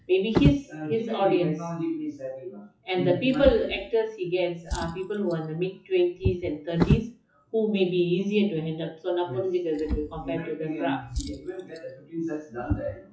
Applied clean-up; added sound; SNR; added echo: classical method WPE with log-MMSE.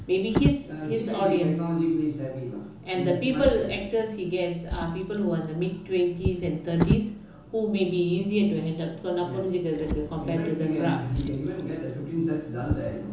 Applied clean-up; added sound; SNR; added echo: none; Drawer open or close; 8 dB; reverberation time 0.7 s.